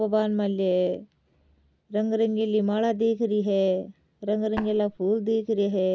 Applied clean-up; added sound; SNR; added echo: none; Tap; 12 dB; none.